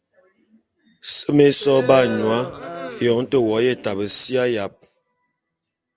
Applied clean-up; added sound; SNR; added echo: none; Crowd; 9 dB; none.